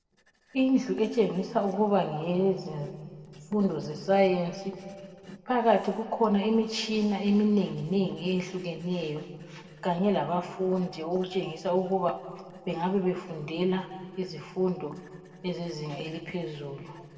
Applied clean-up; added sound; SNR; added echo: neural separator model SepFormer DNS4.